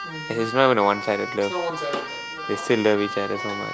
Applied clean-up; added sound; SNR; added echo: none; Keyboard (musical); 9 dB; none.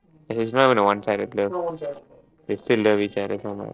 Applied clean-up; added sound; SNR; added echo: neural separator model SepFormer DNS4.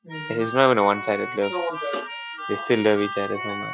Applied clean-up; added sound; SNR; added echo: classical method Wiener filter.